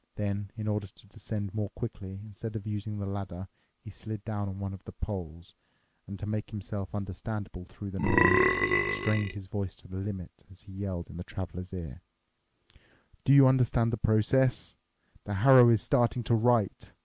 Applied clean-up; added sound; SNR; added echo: none; Burping, eructation; -4 dB; none.